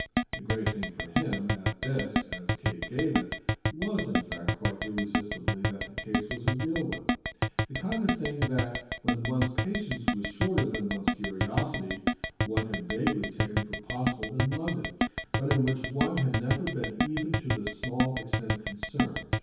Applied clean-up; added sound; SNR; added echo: none; Keyboard (musical); -2 dB; reverberation time 2.2 s.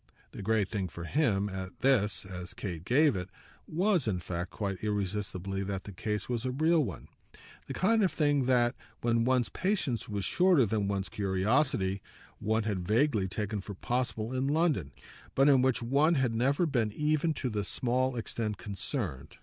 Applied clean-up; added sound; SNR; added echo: none; none; none; none.